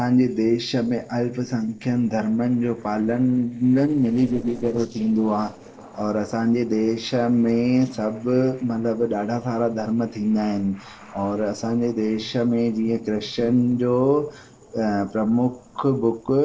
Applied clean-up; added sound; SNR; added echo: neural separator model SepFormer DNS4.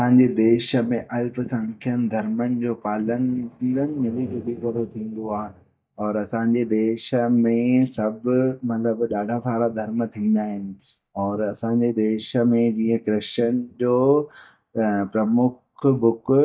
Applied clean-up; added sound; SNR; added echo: neural mask model DeepFilterNet 3.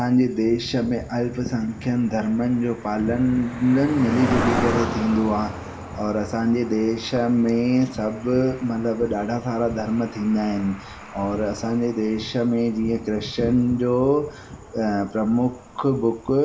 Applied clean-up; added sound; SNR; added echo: none; Cricket; 12 dB; reverberation time 0.7 s.